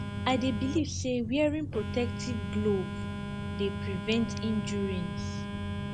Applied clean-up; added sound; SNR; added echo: none; Telephone + Drum; 3 dB; none.